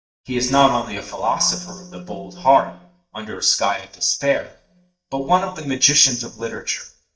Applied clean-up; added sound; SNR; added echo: neural mask model DeepFilterNet 3.